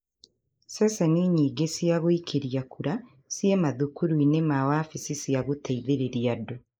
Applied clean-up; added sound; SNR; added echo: neural mask model Resemble Enhance denoiser.